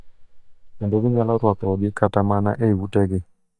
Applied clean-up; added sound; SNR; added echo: neural mask model DeepFilterNet 3.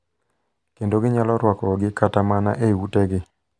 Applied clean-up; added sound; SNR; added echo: none; none; none; none.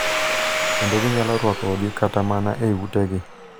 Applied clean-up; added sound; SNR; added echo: none; Domestic sounds, home sounds; 3 dB; none.